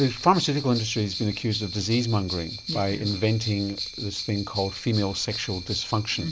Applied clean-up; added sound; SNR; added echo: none; Bell; 10 dB; none.